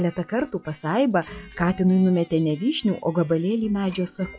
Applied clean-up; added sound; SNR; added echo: classical method log-MMSE.